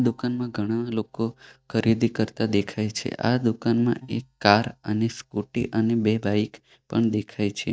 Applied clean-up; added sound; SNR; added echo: neural mask model DeepFilterNet 3.